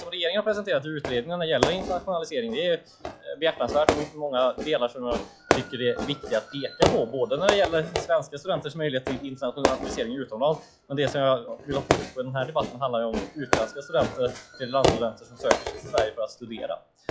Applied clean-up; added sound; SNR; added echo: classical method log-MMSE.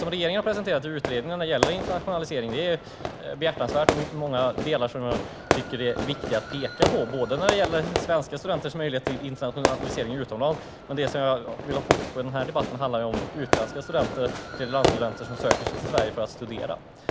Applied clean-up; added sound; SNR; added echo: none; Fireworks; 2 dB; none.